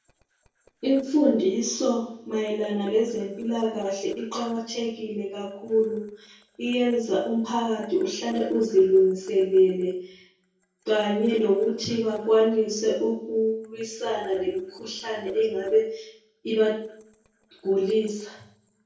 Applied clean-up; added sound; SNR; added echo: neural separator model SepFormer DNS4.